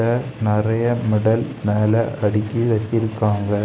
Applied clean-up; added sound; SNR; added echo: none; Train; 18 dB; none.